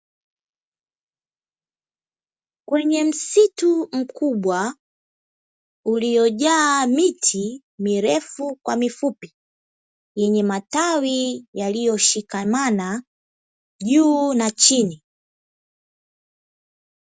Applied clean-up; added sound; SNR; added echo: none; none; none; none.